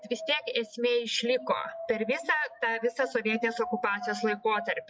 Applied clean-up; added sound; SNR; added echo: classical method log-MMSE.